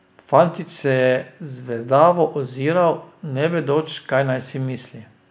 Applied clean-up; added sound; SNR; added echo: none; none; none; none.